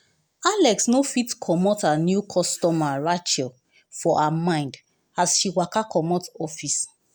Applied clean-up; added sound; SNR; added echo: none; none; none; none.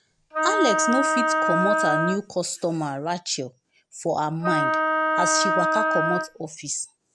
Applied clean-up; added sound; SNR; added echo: none; Wind instrument, woodwind instrument; -4 dB; none.